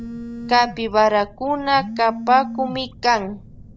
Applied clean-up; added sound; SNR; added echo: none; Telephone; 13 dB; none.